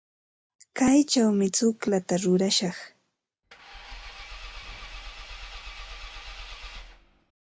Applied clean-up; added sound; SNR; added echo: none; Engine / Car; 13 dB; none.